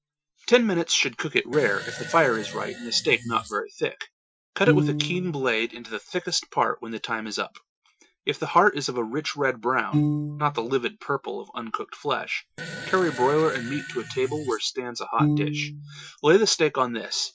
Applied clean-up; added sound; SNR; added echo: classical method Wiener filter.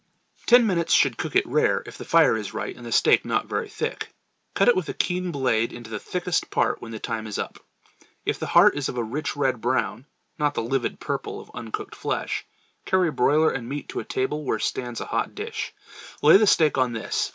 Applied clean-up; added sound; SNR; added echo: none; none; none; none.